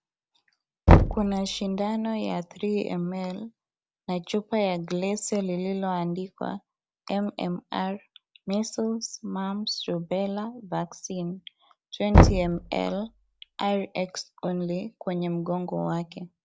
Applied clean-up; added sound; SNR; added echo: none; Knock; -4 dB; none.